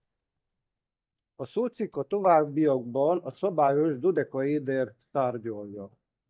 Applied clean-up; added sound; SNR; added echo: neural mask model DeepFilterNet 3.